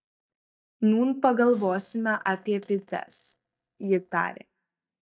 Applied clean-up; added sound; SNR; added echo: neural mask model DeepFilterNet 3.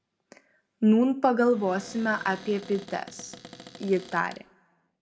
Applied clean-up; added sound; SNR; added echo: none; Cupboard open or close; 19 dB; reverberation time 0.8 s.